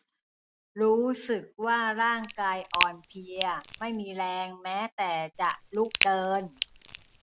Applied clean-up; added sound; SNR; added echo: none; Crack; 5 dB; none.